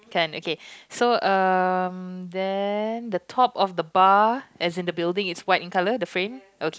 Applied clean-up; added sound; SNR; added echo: none; none; none; none.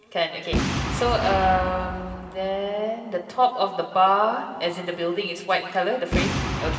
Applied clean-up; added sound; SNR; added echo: none; Boom; 6 dB; reverberation time 2.5 s.